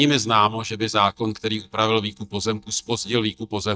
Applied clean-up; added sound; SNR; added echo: neural mask model DeepFilterNet 3.